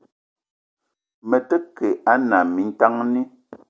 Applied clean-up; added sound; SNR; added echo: none; none; none; none.